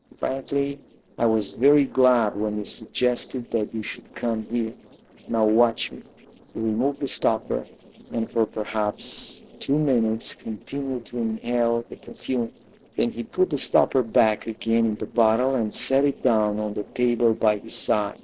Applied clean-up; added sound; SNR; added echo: neural separator model SepFormer DNS4.